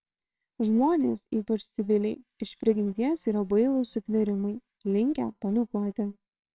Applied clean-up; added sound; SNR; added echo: neural separator model SepFormer WHAMR!.